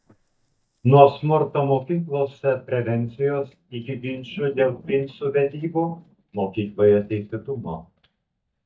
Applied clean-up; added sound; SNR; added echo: neural mask model DeepFilterNet 3.